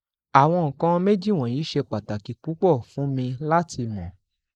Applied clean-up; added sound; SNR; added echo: neural mask model Resemble Enhance denoiser.